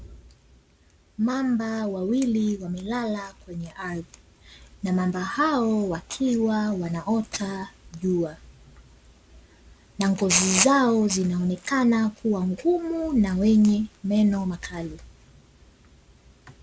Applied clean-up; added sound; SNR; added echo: none; none; none; none.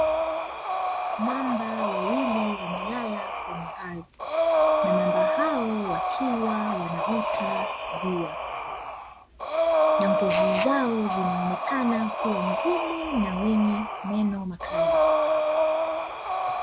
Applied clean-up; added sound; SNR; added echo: none; Breathing; -3 dB; none.